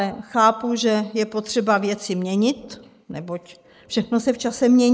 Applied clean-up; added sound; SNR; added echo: neural mask model Resemble Enhance denoiser.